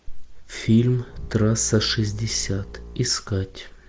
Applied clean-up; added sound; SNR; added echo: none; Bowed string instrument; 17 dB; none.